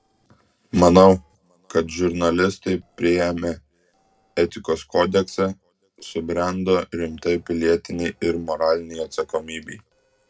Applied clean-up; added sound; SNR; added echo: neural separator model SepFormer DNS4.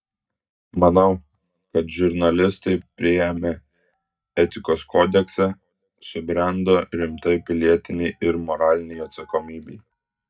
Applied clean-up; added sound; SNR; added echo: neural mask model DeepFilterNet 3.